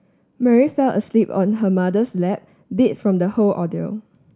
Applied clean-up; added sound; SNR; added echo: none; none; none; none.